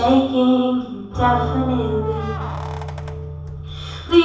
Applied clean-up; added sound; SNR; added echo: none; Keys jangling; 19 dB; reverberation time 0.7 s.